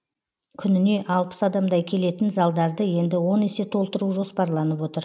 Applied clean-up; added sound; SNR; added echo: none; none; none; none.